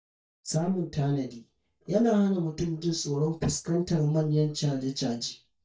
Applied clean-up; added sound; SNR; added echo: neural mask model DeepFilterNet 3.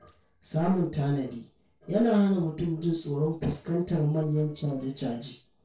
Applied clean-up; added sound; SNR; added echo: neural separator model SepFormer DNS4.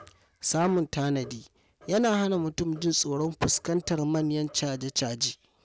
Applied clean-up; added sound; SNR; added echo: none; none; none; none.